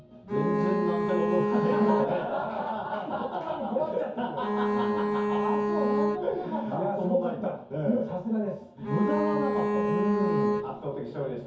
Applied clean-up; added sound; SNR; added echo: none; Bowed string instrument; -3 dB; reverberation time 0.6 s.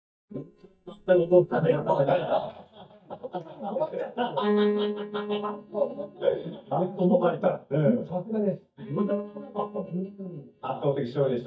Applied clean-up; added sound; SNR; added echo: neural mask model DeepFilterNet 3.